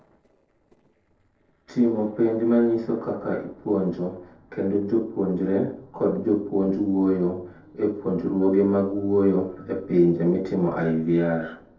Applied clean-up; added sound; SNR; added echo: neural separator model SepFormer DNS4.